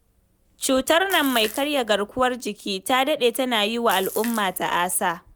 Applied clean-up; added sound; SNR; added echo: none; Splash, splatter; 16 dB; none.